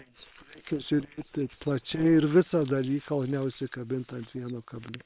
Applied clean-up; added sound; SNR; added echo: neural separator model SepFormer WHAM!.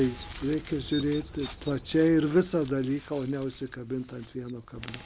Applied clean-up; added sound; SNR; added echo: none; Chirp, tweet; 16 dB; none.